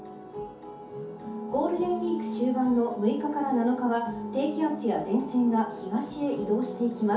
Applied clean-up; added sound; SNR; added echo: none; none; none; reverberation time 0.5 s.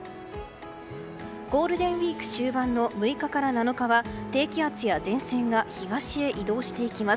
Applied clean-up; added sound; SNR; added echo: none; none; none; none.